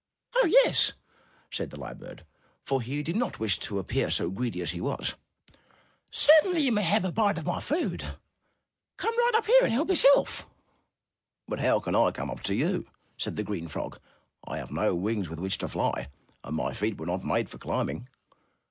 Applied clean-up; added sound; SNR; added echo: none; none; none; none.